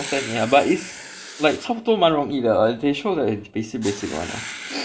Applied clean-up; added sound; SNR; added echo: none; Writing; 15 dB; reverberation time 0.4 s.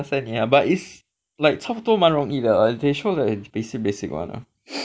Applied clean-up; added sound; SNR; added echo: none; none; none; none.